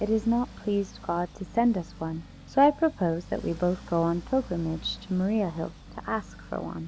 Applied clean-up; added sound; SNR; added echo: none; Accelerating, revving, vroom; 17 dB; none.